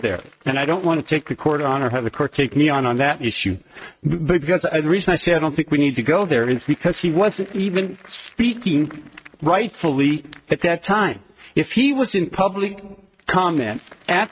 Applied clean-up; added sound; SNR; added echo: neural mask model RNNoise.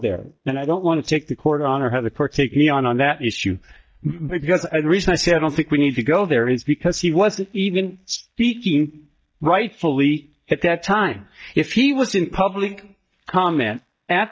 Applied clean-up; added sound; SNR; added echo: neural mask model DeepFilterNet 3.